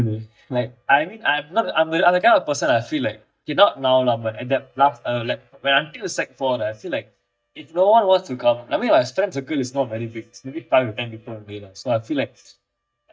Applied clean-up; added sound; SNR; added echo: neural mask model DeepFilterNet 3.